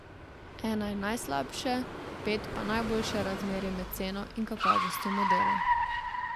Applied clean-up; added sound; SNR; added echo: none; Car; -1 dB; none.